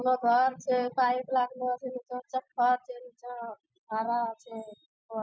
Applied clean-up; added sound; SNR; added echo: none; none; none; none.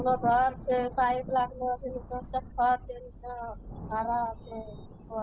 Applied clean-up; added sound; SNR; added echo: none; Thunder; 13 dB; none.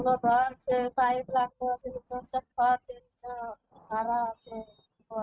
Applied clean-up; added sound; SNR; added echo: neural mask model RNNoise.